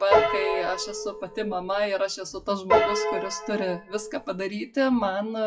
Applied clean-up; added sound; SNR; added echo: classical method WPE with log-MMSE.